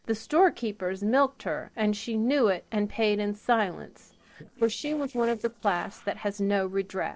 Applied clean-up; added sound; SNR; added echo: neural separator model SepFormer DNS4.